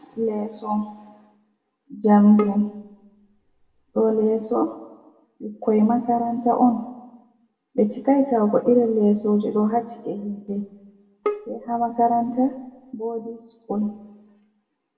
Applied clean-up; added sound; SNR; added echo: none; Bowed string instrument; 11 dB; reverberation time 0.7 s.